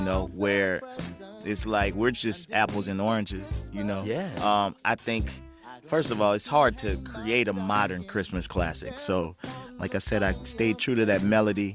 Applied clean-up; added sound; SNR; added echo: none; none; none; none.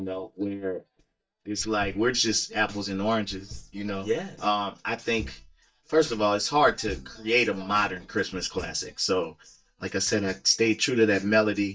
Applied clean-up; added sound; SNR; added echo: neural mask model DeepFilterNet 3.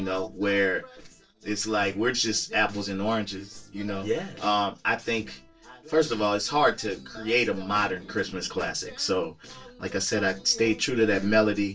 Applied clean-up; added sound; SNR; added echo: neural separator model SepFormer DNS4.